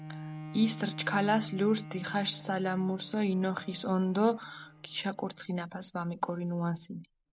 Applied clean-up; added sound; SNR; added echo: none; Bowed string instrument; 15 dB; none.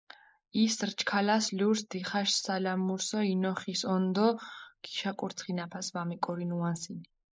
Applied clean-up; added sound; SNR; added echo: neural mask model Resemble Enhance denoiser.